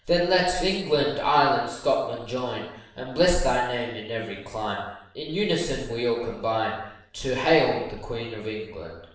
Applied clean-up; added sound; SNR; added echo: none; none; none; reverberation time 0.8 s.